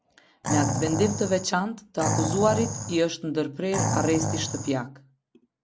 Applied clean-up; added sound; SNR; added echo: none; Animal; 2 dB; none.